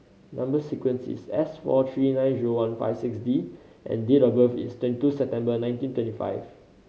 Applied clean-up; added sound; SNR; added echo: none; none; none; none.